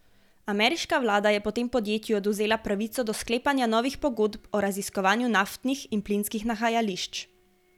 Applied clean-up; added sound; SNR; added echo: none; none; none; none.